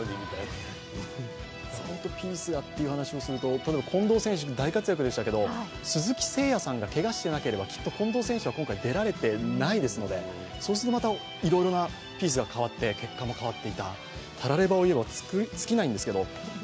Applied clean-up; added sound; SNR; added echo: none; none; none; none.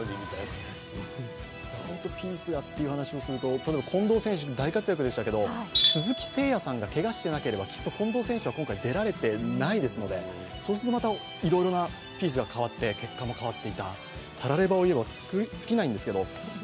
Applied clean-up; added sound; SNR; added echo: none; Tools; -4 dB; none.